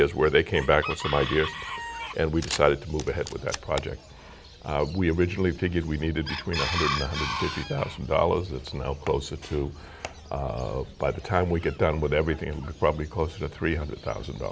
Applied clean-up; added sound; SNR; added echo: none; Chicken, rooster + Camera; 11 dB; none.